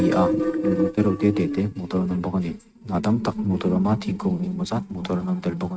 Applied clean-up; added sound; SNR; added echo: neural mask model RNNoise.